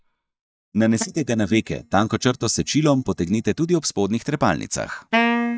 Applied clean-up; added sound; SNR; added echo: neural mask model DeepFilterNet 3.